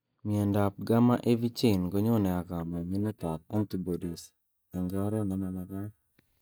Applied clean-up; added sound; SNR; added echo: neural mask model DeepFilterNet 3.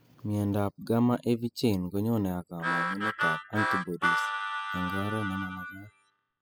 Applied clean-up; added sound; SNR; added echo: classical method spectral subtraction.